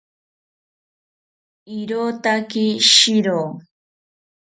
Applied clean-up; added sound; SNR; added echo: none; none; none; none.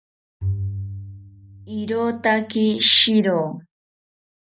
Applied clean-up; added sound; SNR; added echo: none; Bowed string instrument; 10 dB; none.